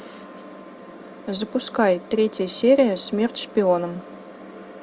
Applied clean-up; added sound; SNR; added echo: none; none; none; none.